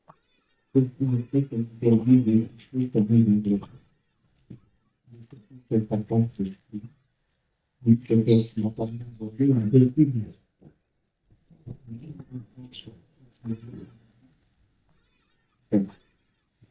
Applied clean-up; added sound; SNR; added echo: neural mask model DeepFilterNet 3.